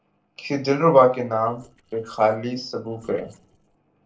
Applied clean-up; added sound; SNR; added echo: neural separator model SepFormer DNS4.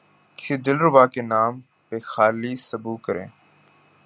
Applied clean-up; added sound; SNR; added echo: none; none; none; none.